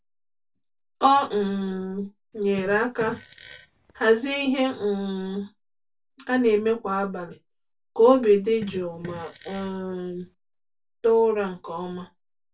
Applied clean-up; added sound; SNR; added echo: none; Fart; 19 dB; reverberation time 0.2 s.